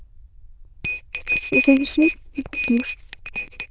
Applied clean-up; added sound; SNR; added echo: neural diffusion model UNIVERSE++.